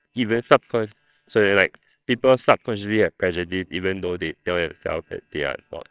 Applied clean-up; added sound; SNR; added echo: neural separator model SepFormer WHAMR!.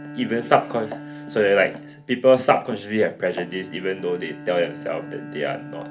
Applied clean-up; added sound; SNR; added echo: none; Bowed string instrument; 15 dB; reverberation time 0.3 s.